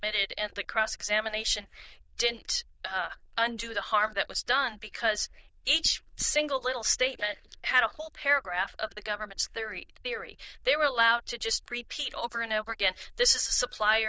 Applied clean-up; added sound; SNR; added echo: neural diffusion model UNIVERSE++.